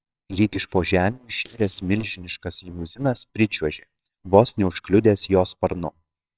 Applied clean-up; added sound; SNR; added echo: neural separator model SepFormer WHAMR!.